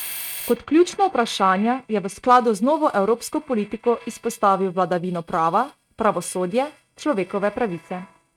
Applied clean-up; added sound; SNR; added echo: neural mask model RNNoise.